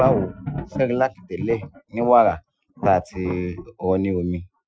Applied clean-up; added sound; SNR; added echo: classical method Wiener filter.